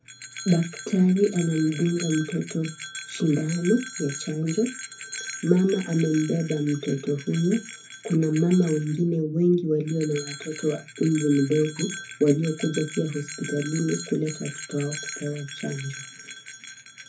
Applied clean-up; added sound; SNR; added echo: none; Bell; 14 dB; reverberation time 0.3 s.